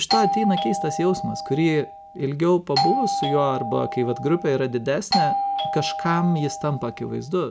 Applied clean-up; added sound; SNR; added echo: none; Doorbell; 3 dB; none.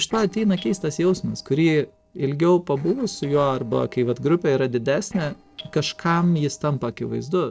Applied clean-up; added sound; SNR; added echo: neural separator model SepFormer DNS4.